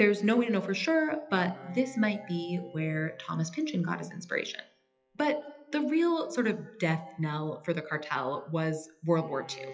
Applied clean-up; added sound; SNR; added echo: classical method WPE with log-MMSE.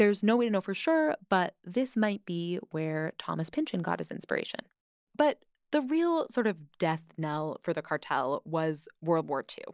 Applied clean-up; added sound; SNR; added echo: none; none; none; none.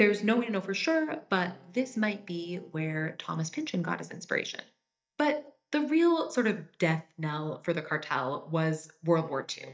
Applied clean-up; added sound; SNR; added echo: neural mask model DeepFilterNet 3.